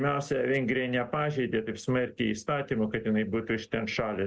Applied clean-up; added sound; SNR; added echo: none; none; none; none.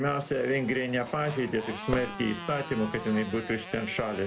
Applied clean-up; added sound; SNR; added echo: none; Motorcycle + Fireworks; 11 dB; none.